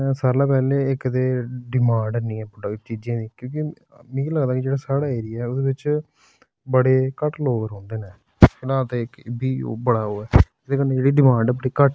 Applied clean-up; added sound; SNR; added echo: none; none; none; none.